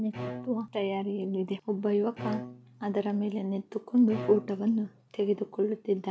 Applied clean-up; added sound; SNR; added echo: none; Bowed string instrument; 14 dB; none.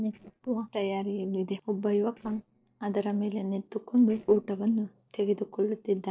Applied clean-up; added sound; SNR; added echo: neural separator model SepFormer DNS4.